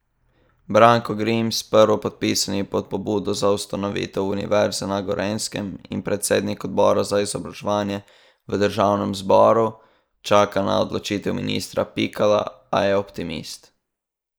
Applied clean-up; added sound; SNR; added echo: neural mask model Resemble Enhance denoiser.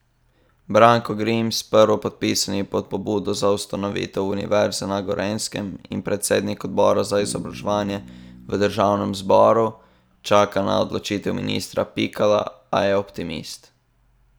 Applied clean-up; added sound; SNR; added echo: none; Bass guitar; 20 dB; none.